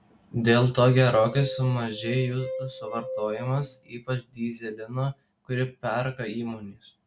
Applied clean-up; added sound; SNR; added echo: none; Glass; 11 dB; none.